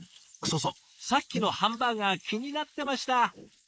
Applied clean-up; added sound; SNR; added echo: neural mask model Resemble Enhance denoiser.